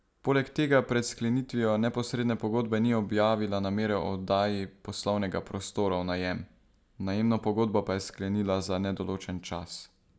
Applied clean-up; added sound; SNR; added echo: none; none; none; none.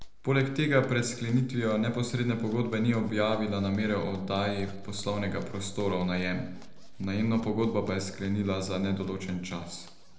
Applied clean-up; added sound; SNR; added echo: none; Zipper (clothing); 14 dB; reverberation time 0.8 s.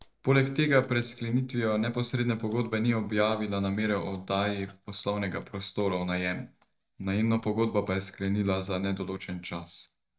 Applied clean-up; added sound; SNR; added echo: neural mask model DeepFilterNet 3.